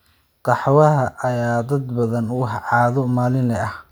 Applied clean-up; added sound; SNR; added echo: none; none; none; none.